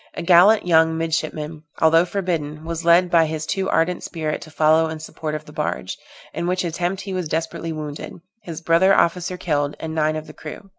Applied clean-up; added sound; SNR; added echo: none; none; none; none.